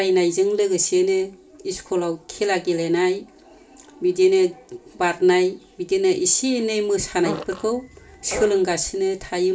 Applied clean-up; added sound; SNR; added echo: none; Fart; 12 dB; reverberation time 0.2 s.